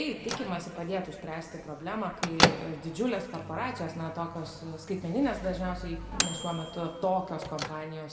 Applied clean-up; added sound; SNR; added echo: none; Microwave oven / Bell; 2 dB; reverberation time 1.7 s.